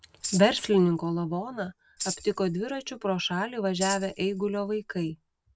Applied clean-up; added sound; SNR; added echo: none; Tambourine; 13 dB; none.